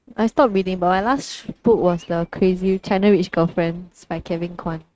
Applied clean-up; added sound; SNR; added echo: neural mask model RNNoise.